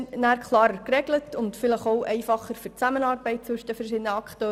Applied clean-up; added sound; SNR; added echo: none; none; none; none.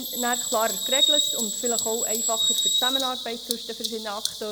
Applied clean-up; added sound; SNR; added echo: none; Bird vocalization, bird call, bird song; -4 dB; none.